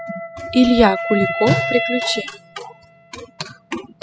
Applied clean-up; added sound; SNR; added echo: classical method spectral subtraction.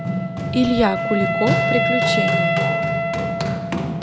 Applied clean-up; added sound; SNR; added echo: none; Wind instrument, woodwind instrument + Run; -4 dB; none.